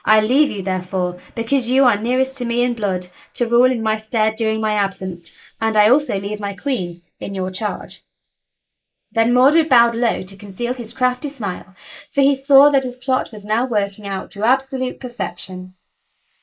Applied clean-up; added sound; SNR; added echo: neural mask model Resemble Enhance denoiser.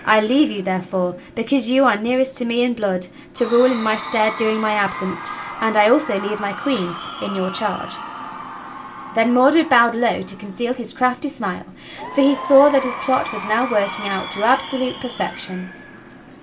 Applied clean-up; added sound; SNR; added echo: none; Crowd / Cheering; 13 dB; none.